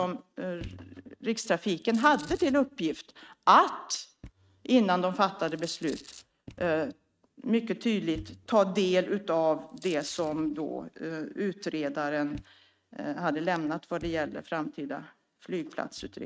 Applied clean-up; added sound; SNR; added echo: neural mask model RNNoise.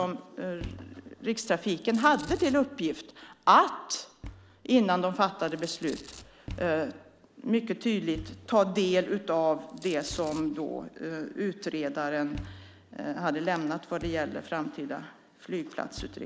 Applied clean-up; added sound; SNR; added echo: none; Thump, thud + Domestic sounds, home sounds; 18 dB; none.